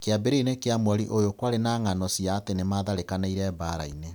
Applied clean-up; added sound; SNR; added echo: none; none; none; none.